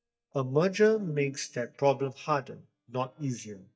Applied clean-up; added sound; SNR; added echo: neural mask model DeepFilterNet 3.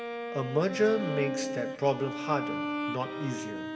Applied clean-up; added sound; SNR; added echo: none; Bowed string instrument; 4 dB; reverberation time 2.0 s.